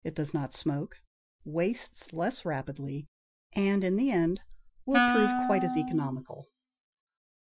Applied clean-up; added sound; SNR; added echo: classical method Wiener filter.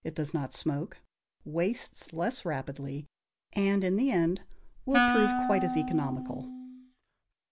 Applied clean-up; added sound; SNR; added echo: none; Wind instrument, woodwind instrument; 0 dB; none.